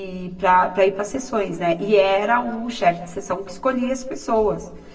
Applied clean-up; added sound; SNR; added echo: none; none; none; reverberation time 2.3 s.